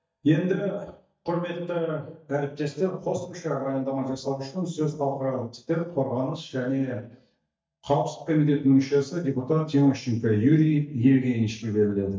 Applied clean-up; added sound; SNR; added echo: neural mask model DeepFilterNet 3.